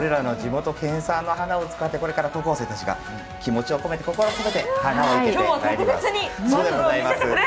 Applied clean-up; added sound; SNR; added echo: none; Fart; 12 dB; none.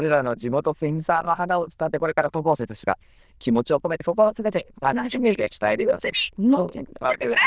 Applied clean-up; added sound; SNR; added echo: neural diffusion model UNIVERSE++.